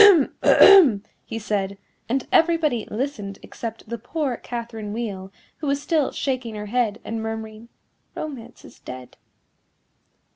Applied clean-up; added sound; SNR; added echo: none; none; none; none.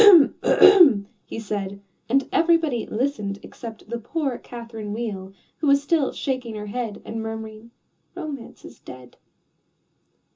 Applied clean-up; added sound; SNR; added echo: none; none; none; reverberation time 0.2 s.